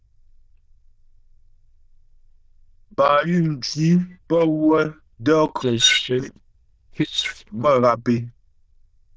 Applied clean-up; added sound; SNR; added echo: neural diffusion model UNIVERSE++.